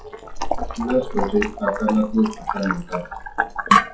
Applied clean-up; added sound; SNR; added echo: classical method WPE with log-MMSE.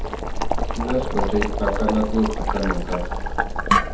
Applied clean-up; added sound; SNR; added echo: none; Boiling; -3 dB; reverberation time 0.6 s.